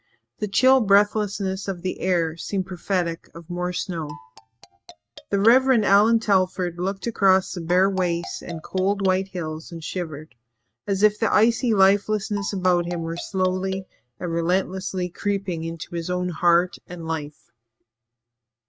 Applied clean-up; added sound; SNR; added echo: neural mask model RNNoise.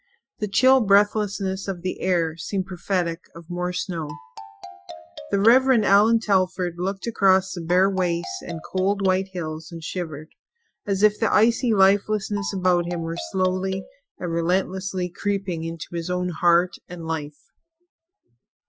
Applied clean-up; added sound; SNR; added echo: classical method Wiener filter.